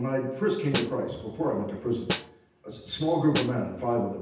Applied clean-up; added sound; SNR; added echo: none; Snare drum; 7 dB; reverberation time 0.9 s.